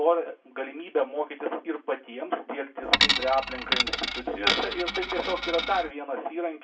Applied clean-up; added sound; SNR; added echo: none; Coin (dropping); -2 dB; reverberation time 0.2 s.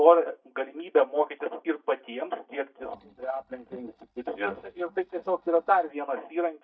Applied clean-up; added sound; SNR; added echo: neural mask model DeepFilterNet 3.